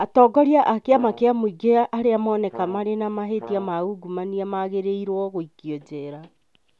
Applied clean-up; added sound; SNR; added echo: none; Brass instrument; 18 dB; none.